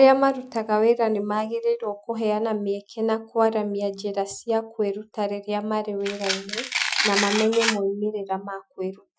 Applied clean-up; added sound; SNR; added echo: classical method Wiener filter.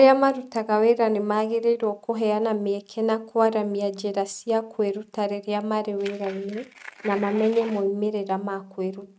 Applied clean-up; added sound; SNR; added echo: neural mask model RNNoise.